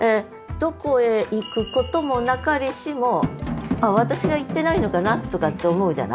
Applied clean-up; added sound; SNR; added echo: none; Drum; 5 dB; none.